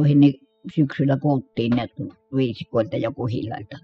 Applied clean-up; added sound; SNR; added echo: classical method spectral subtraction.